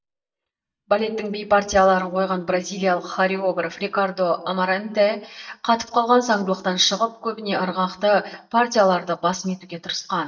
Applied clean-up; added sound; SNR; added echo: neural mask model DeepFilterNet 3.